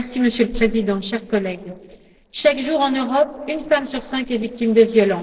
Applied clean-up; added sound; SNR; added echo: neural separator model SepFormer DNS4.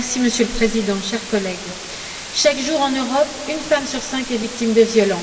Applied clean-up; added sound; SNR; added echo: none; Water; 13 dB; reverberation time 2.0 s.